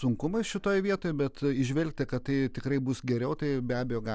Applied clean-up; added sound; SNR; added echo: none; none; none; none.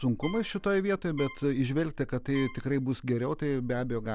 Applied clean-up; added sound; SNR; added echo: none; Trumpet; 18 dB; none.